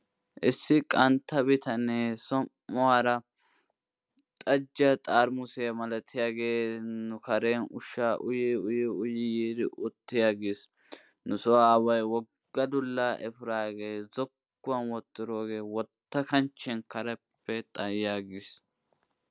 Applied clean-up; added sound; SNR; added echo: none; none; none; none.